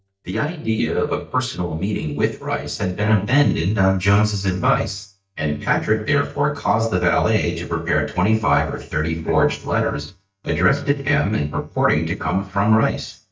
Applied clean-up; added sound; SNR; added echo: neural mask model DeepFilterNet 3.